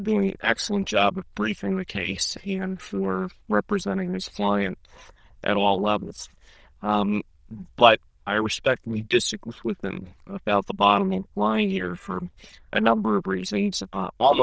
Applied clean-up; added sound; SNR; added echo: neural diffusion model UNIVERSE++.